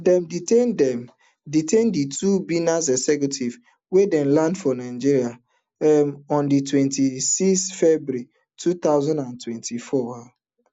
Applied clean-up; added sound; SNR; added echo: none; none; none; none.